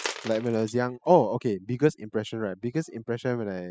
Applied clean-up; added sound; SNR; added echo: classical method spectral subtraction.